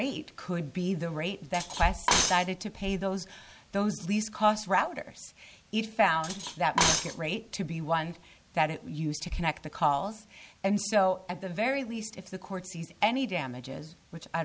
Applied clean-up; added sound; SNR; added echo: none; Cutlery, silverware; 2 dB; none.